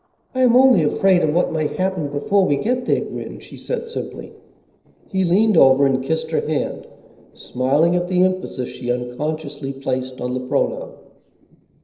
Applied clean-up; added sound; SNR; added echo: neural separator model SepFormer DNS4.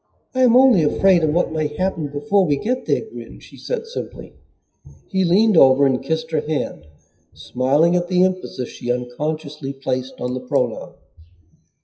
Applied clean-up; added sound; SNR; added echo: classical method WPE with log-MMSE.